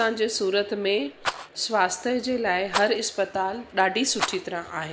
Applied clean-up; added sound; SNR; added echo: none; Rattle; 11 dB; none.